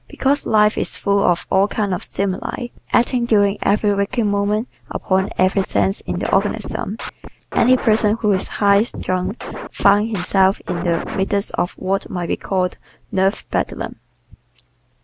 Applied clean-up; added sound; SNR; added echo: none; Scratching (performance technique); 10 dB; none.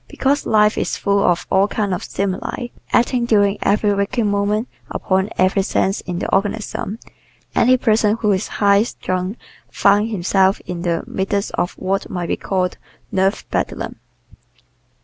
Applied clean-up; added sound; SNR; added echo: none; none; none; none.